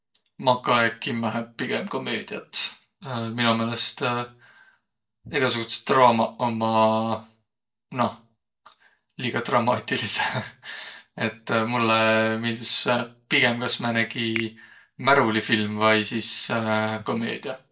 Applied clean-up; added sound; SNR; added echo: neural separator model SepFormer DNS4.